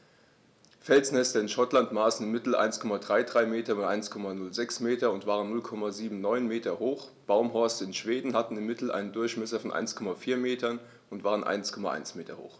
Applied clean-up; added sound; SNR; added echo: none; none; none; none.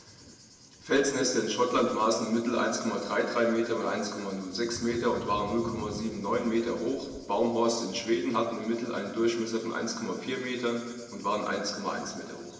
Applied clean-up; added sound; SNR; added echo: none; Thunder / Cricket; 19 dB; reverberation time 1.3 s.